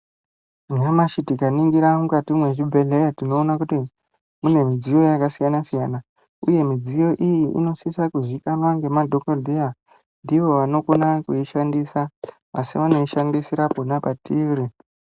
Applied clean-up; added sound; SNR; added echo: none; none; none; none.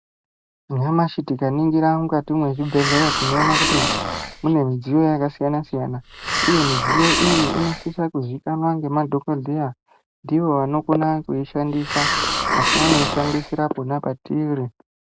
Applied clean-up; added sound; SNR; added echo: none; Hiss; 2 dB; none.